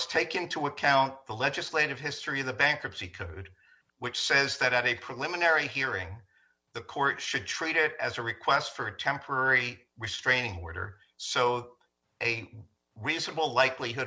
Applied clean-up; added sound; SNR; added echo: none; none; none; none.